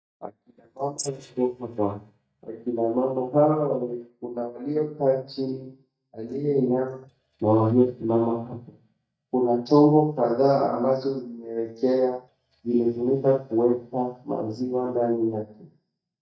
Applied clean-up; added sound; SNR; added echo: neural mask model DeepFilterNet 3.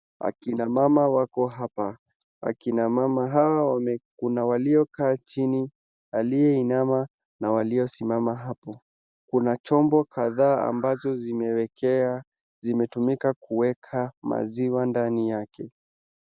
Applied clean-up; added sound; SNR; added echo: none; none; none; none.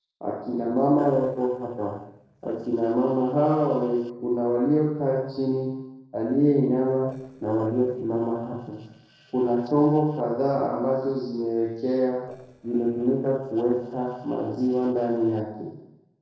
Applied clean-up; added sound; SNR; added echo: neural separator model SepFormer DNS4.